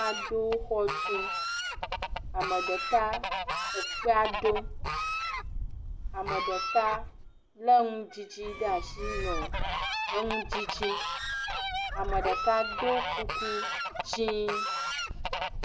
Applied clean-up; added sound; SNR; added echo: none; Fowl; 1 dB; none.